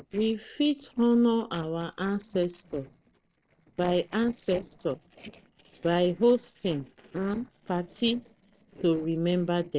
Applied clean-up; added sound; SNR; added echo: neural separator model SepFormer DNS4.